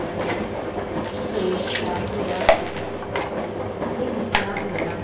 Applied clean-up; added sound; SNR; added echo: none; Engine; -5 dB; reverberation time 0.9 s.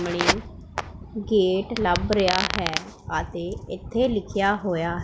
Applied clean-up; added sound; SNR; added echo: none; none; none; none.